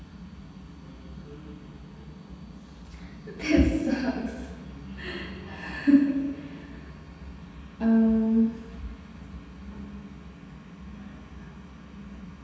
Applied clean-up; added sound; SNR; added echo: none; none; none; reverberation time 1.2 s.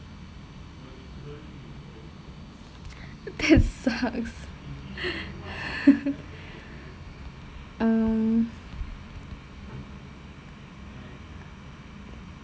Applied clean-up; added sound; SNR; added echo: none; none; none; none.